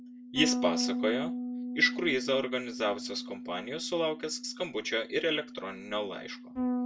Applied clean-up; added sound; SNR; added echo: none; Bass guitar; 4 dB; reverberation time 0.2 s.